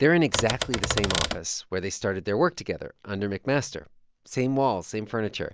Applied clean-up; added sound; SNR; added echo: none; Typewriter; 2 dB; none.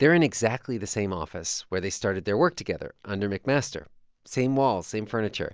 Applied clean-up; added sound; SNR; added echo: none; none; none; none.